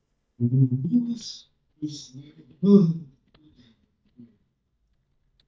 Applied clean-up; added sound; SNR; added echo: neural mask model DeepFilterNet 3.